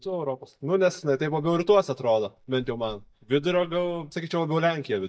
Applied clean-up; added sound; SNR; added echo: neural mask model DeepFilterNet 3.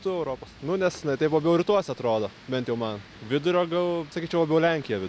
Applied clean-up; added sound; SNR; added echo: none; none; none; none.